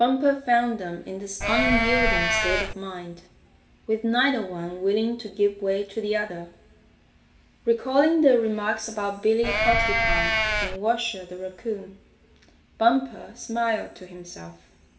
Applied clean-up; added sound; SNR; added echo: none; Livestock, farm animals, working animals; -3 dB; reverberation time 1.9 s.